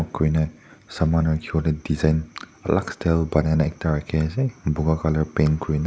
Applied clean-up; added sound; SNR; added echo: none; none; none; none.